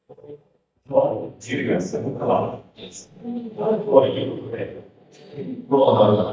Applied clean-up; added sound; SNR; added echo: neural mask model DeepFilterNet 3.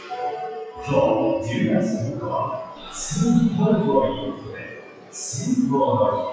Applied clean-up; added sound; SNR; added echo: classical method WPE with log-MMSE.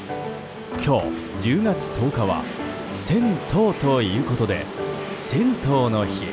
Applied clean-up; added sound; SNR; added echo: none; none; none; none.